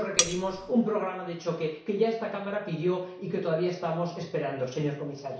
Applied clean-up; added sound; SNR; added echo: none; Cutlery, silverware; 0 dB; reverberation time 0.6 s.